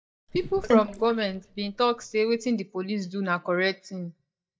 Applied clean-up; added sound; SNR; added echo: neural mask model DeepFilterNet 3.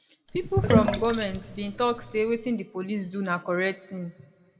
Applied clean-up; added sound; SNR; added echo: none; Sink (filling or washing); 0 dB; reverberation time 0.8 s.